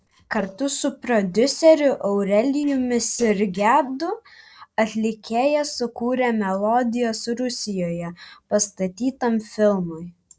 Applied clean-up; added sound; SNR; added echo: neural separator model SepFormer DNS4.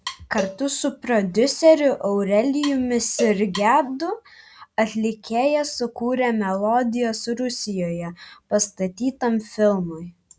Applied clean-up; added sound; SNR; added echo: none; Cowbell + Wood; 14 dB; none.